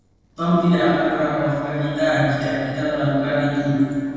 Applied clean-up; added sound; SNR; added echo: neural separator model SepFormer DNS4.